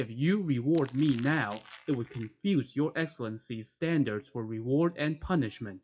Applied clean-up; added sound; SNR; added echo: classical method WPE with log-MMSE.